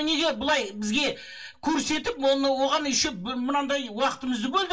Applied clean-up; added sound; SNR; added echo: none; none; none; reverberation time 0.2 s.